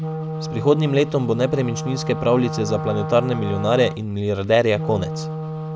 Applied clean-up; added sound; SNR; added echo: none; Wind instrument, woodwind instrument; 7 dB; none.